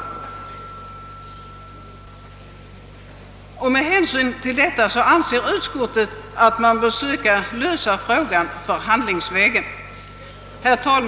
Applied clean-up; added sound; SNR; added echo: none; none; none; none.